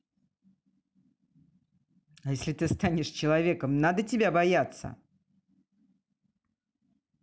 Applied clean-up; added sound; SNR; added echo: none; none; none; none.